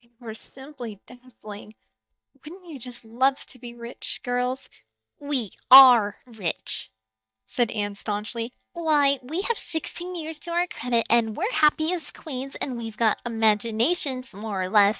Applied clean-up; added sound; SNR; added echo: neural mask model DeepFilterNet 3.